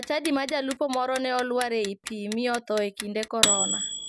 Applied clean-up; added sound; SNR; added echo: none; Clock; 3 dB; none.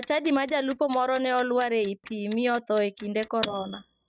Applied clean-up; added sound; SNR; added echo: neural mask model RNNoise.